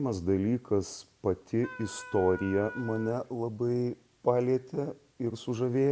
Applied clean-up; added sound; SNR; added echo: none; Wind instrument, woodwind instrument; 14 dB; none.